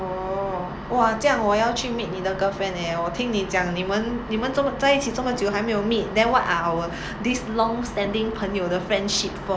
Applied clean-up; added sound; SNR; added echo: none; none; none; none.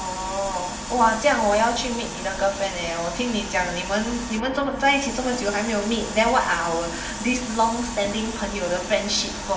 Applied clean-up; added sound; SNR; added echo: none; Hiss; 13 dB; reverberation time 1.1 s.